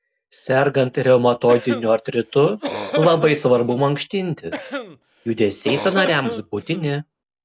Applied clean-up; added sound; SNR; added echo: none; Cough; 10 dB; none.